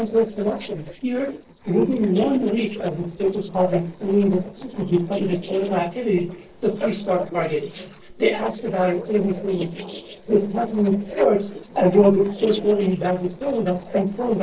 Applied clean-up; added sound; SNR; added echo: neural separator model SepFormer DNS4.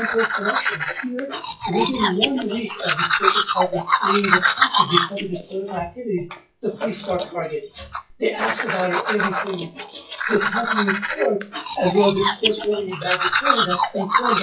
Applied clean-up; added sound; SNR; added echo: classical method WPE with log-MMSE.